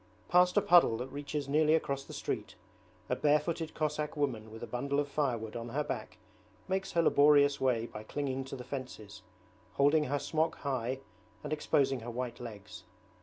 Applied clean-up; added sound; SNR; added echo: none; none; none; none.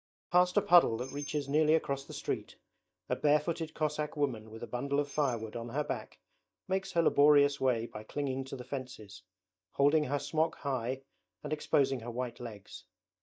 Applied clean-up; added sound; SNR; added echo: neural mask model DeepFilterNet 3.